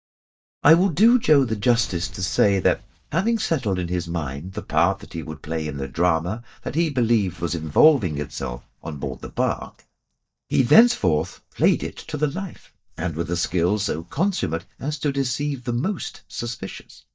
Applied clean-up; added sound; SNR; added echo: neural mask model DeepFilterNet 3.